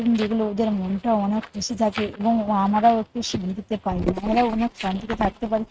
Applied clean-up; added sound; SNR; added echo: neural mask model RNNoise.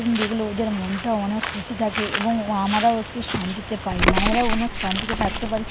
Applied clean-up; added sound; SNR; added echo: none; Bird; 2 dB; none.